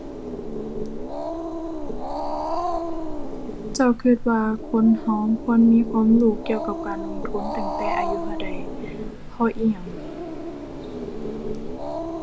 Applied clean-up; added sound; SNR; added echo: none; Growling; 5 dB; none.